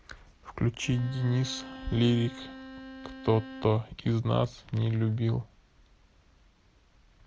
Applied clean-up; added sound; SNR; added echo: none; Bowed string instrument; 15 dB; none.